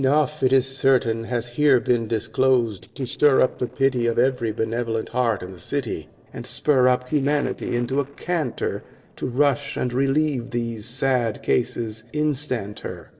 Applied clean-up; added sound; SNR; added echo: neural separator model SepFormer DNS4.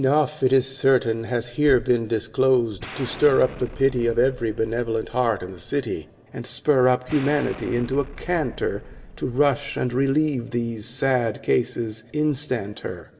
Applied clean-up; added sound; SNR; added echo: none; Explosion; 17 dB; reverberation time 2.3 s.